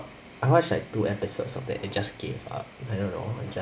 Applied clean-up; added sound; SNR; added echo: none; none; none; none.